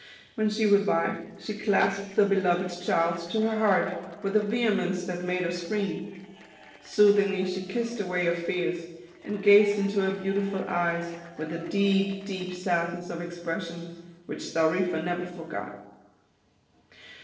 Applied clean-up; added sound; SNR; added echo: neural separator model SepFormer DNS4.